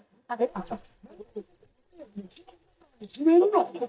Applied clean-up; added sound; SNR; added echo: neural mask model DeepFilterNet 3.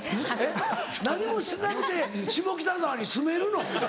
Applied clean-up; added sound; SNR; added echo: none; none; none; none.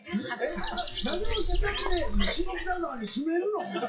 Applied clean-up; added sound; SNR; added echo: classical method WPE with log-MMSE.